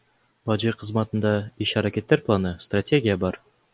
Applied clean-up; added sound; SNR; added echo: none; none; none; none.